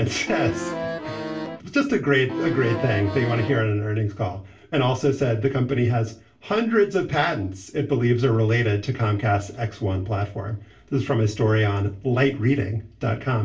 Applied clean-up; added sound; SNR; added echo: none; Accordion; 5 dB; reverberation time 0.3 s.